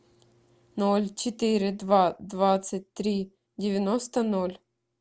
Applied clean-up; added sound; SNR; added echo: none; none; none; none.